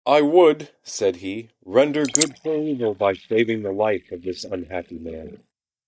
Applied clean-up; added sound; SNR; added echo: neural mask model DeepFilterNet 3.